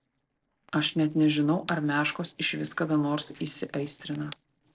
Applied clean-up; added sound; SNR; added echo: neural separator model SepFormer DNS4.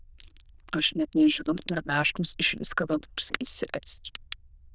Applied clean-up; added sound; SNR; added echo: neural diffusion model UNIVERSE++.